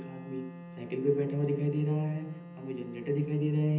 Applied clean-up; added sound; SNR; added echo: none; Wind instrument, woodwind instrument; 15 dB; reverberation time 1.2 s.